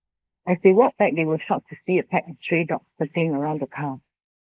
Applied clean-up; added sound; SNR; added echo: neural mask model Resemble Enhance denoiser.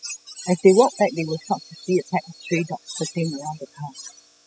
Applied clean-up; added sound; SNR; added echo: classical method spectral subtraction.